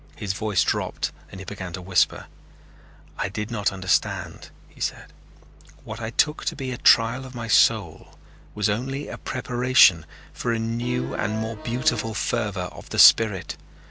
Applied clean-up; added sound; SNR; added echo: none; Accordion; 8 dB; none.